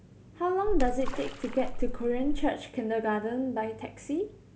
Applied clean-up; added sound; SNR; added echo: none; Splash, splatter; -2 dB; none.